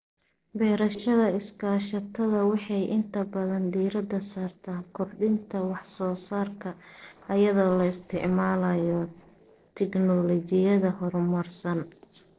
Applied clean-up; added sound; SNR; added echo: neural separator model SepFormer DNS4.